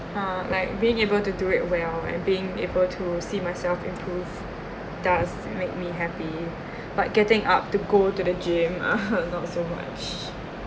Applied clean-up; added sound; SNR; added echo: none; none; none; none.